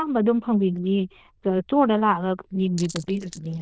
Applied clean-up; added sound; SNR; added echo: neural diffusion model UNIVERSE++.